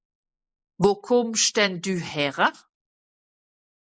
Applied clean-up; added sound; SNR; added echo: neural mask model Resemble Enhance denoiser.